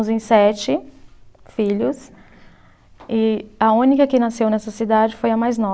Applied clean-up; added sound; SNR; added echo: none; none; none; none.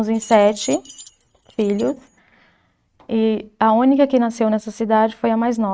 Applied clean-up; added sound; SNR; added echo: neural mask model RNNoise.